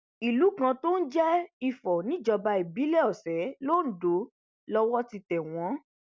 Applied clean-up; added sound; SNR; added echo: none; none; none; none.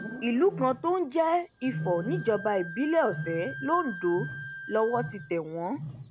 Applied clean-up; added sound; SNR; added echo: none; Wild animals + Wind instrument, woodwind instrument; 10 dB; none.